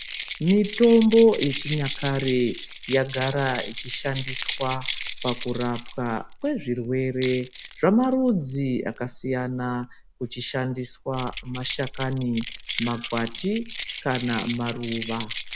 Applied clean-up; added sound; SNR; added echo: none; Keys jangling; 9 dB; none.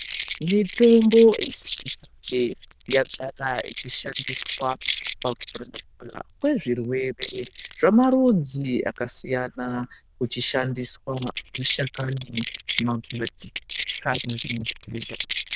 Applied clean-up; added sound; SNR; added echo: neural diffusion model UNIVERSE++.